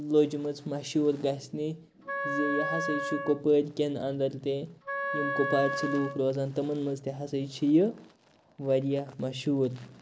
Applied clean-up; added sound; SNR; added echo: none; Wind instrument, woodwind instrument; 5 dB; none.